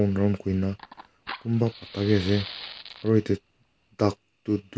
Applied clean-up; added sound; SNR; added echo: none; Fire; 16 dB; none.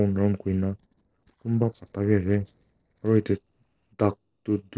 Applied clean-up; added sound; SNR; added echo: neural separator model SepFormer DNS4.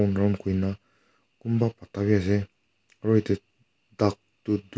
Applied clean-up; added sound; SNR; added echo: none; none; none; none.